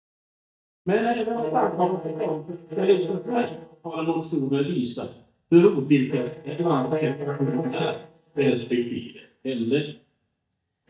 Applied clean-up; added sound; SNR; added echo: neural mask model DeepFilterNet 3.